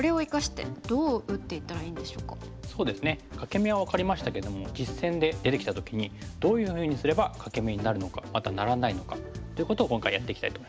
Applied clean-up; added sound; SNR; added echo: none; Bass guitar; 14 dB; none.